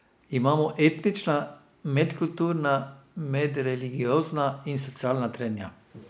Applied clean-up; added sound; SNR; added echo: none; none; none; none.